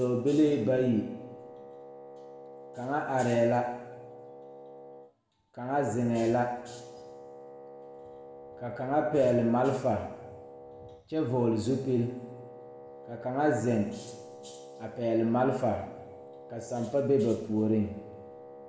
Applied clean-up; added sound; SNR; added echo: none; Wind instrument, woodwind instrument; 17 dB; reverberation time 1.0 s.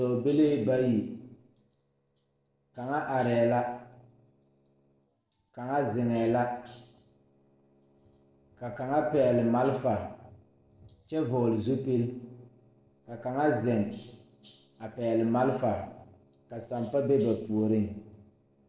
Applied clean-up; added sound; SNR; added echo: neural separator model SepFormer DNS4.